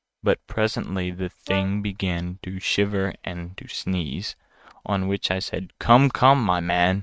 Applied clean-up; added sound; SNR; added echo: neural mask model RNNoise.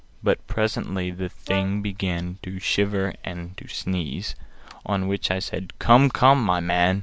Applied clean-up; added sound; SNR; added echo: none; Brass instrument; 14 dB; none.